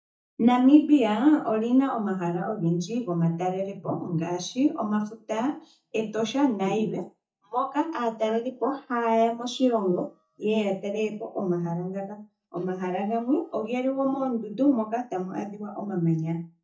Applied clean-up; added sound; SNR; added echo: neural mask model DeepFilterNet 3.